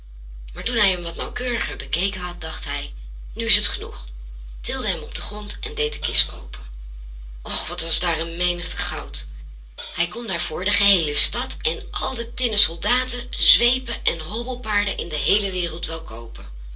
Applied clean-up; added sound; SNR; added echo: neural separator model SepFormer DNS4.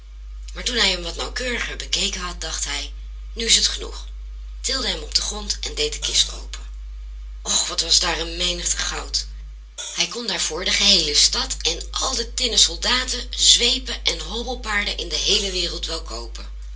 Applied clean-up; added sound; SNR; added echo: none; Hi-hat; 13 dB; reverberation time 0.2 s.